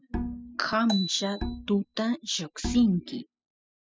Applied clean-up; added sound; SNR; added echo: classical method spectral subtraction.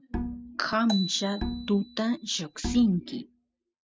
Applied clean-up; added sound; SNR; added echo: none; Marimba, xylophone + Bowed string instrument; 8 dB; none.